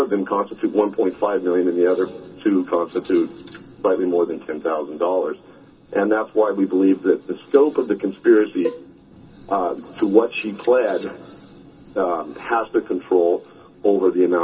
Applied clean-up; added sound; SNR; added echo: none; Cowbell; 12 dB; reverberation time 0.2 s.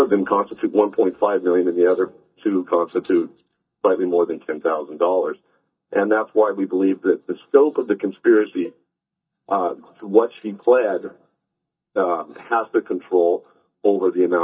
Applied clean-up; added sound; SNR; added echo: neural mask model DeepFilterNet 3.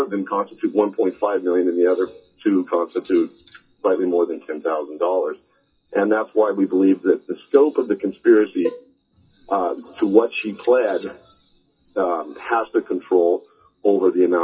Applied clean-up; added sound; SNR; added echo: classical method WPE with log-MMSE.